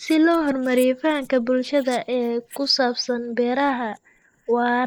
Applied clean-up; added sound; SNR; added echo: neural mask model Resemble Enhance denoiser.